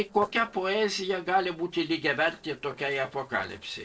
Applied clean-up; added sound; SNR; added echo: neural separator model SepFormer DNS4.